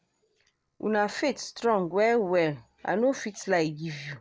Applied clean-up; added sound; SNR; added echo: neural separator model SepFormer DNS4.